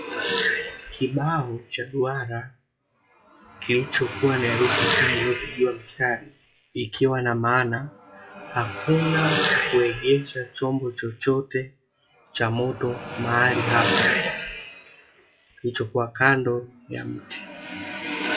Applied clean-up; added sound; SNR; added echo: classical method WPE with log-MMSE.